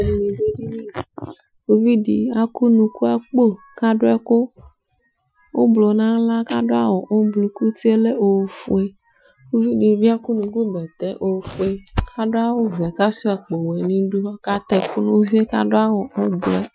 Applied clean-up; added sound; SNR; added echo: classical method Wiener filter.